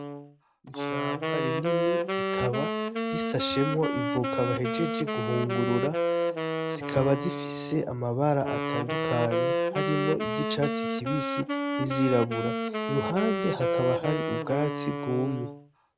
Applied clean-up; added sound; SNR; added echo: none; Wind instrument, woodwind instrument; 0 dB; none.